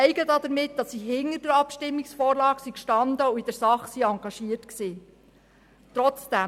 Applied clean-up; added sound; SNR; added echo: none; none; none; none.